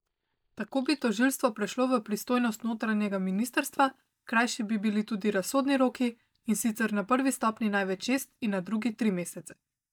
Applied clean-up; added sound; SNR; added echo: neural mask model DeepFilterNet 3.